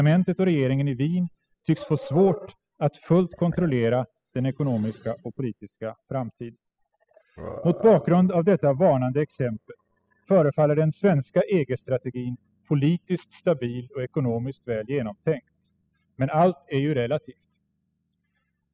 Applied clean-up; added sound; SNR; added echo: classical method spectral subtraction.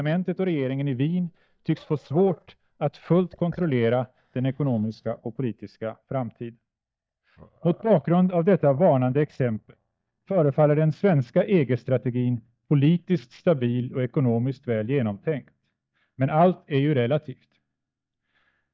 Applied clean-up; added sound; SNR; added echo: neural mask model DeepFilterNet 3.